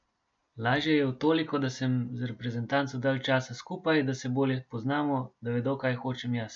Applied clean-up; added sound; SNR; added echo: none; none; none; none.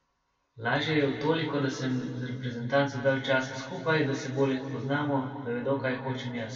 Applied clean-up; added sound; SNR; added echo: none; none; none; reverberation time 2.2 s.